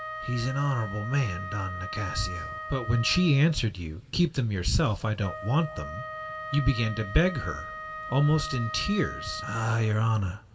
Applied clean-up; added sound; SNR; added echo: none; Wind instrument, woodwind instrument; 12 dB; reverberation time 1.5 s.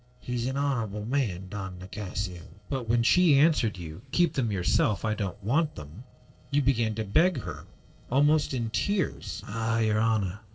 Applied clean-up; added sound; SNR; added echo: neural separator model SepFormer DNS4.